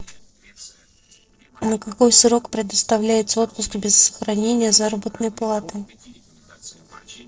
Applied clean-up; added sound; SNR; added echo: neural separator model SepFormer DNS4.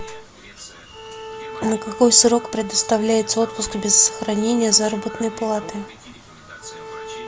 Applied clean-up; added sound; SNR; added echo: none; Bowed string instrument; 14 dB; none.